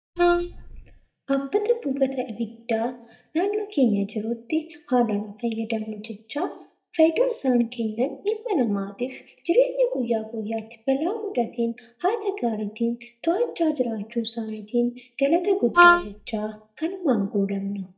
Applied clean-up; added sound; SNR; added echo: neural mask model DeepFilterNet 3.